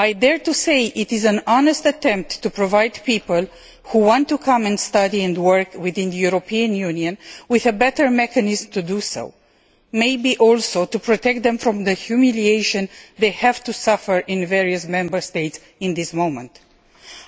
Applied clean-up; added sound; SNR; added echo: none; none; none; none.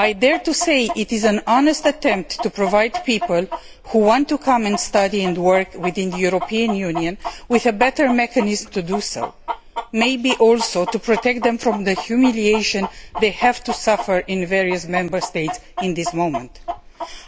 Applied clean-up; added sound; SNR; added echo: none; Chicken, rooster; 11 dB; none.